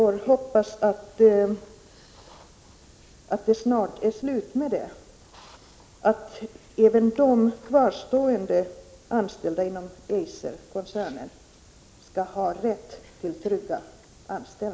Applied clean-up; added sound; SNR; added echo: none; none; none; none.